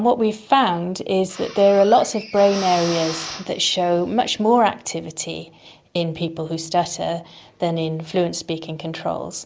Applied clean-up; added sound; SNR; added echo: none; Drill; 14 dB; none.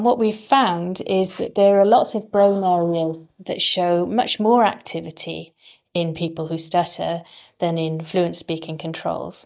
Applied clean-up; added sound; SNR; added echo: neural mask model DeepFilterNet 3.